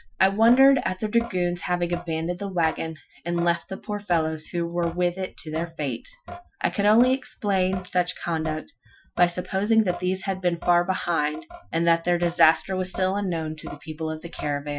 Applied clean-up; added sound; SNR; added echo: classical method Wiener filter.